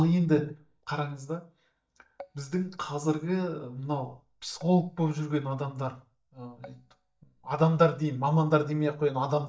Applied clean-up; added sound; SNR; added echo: neural mask model DeepFilterNet 3.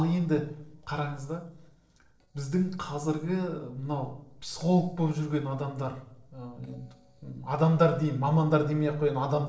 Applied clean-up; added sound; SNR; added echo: neural separator model SepFormer DNS4.